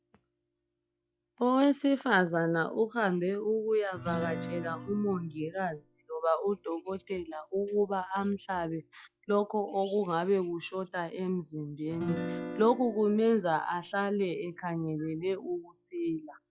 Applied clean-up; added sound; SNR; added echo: classical method log-MMSE.